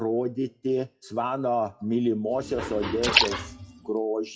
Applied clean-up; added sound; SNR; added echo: classical method WPE with log-MMSE.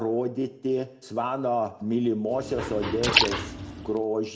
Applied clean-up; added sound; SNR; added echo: none; Liquid; 0 dB; reverberation time 0.6 s.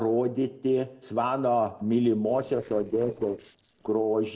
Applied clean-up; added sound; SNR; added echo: neural separator model SepFormer DNS4.